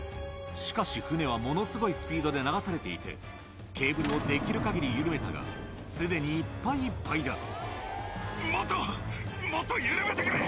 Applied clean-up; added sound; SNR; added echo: none; none; none; none.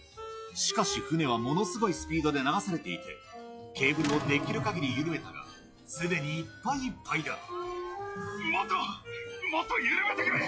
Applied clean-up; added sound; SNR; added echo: classical method log-MMSE.